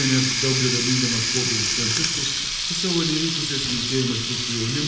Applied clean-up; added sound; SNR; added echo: none; Water tap, faucet; -2 dB; reverberation time 0.8 s.